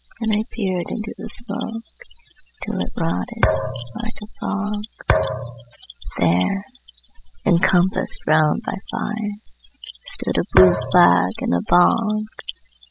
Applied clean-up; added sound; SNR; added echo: classical method spectral subtraction.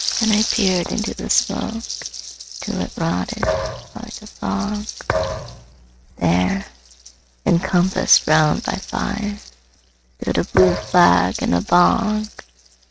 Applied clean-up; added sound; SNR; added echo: neural mask model RNNoise.